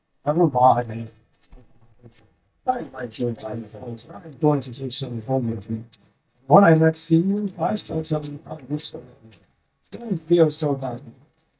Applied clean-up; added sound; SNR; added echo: neural mask model DeepFilterNet 3.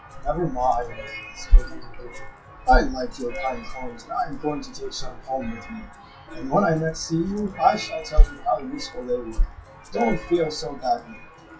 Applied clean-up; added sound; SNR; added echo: classical method WPE with log-MMSE.